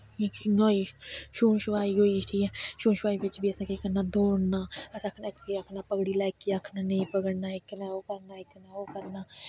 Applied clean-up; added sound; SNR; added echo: none; none; none; none.